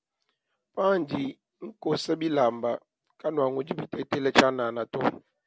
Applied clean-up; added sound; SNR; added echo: none; none; none; none.